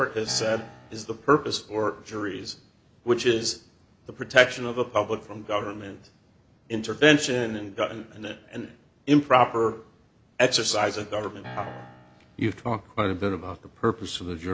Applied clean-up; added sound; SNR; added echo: none; Piano; 17 dB; none.